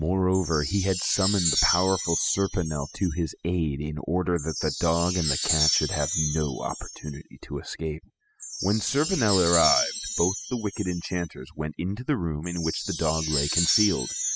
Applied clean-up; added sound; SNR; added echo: classical method spectral subtraction.